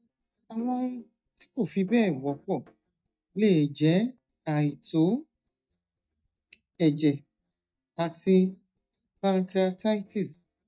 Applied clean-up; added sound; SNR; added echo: neural mask model DeepFilterNet 3.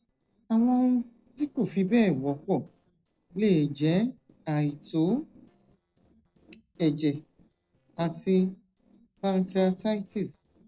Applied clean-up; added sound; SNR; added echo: neural separator model SepFormer DNS4.